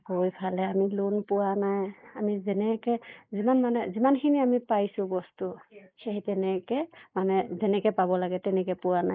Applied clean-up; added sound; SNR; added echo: neural mask model Resemble Enhance denoiser.